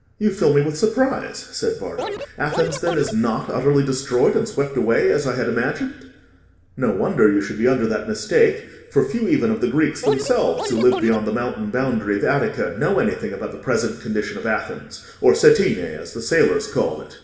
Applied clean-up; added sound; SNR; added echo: none; Scratching (performance technique); 8 dB; reverberation time 1.0 s.